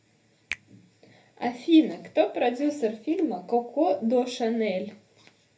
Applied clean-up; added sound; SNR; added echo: none; Finger snapping; 19 dB; reverberation time 0.3 s.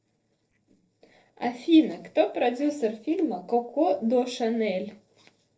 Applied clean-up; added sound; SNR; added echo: neural separator model SepFormer DNS4.